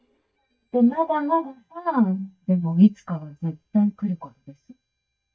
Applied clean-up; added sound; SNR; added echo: neural mask model DeepFilterNet 3.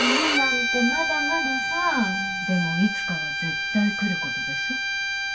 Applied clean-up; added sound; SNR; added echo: none; Bowed string instrument; -2 dB; reverberation time 0.2 s.